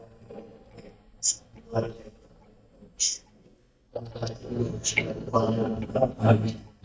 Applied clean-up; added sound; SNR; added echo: neural mask model DeepFilterNet 3.